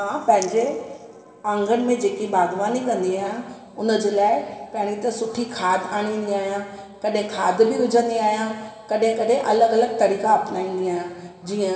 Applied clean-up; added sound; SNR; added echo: none; none; none; reverberation time 2.0 s.